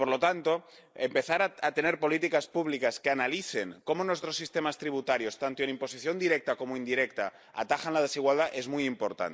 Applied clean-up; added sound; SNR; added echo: neural mask model Resemble Enhance denoiser.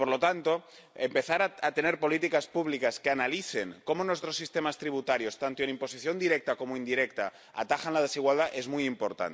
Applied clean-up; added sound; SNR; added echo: none; none; none; none.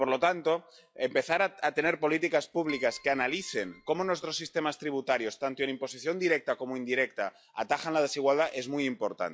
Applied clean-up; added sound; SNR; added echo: classical method log-MMSE.